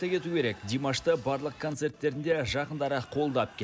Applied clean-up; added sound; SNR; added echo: none; none; none; none.